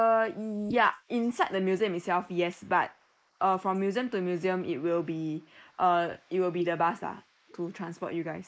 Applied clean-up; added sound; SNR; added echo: neural mask model Resemble Enhance denoiser.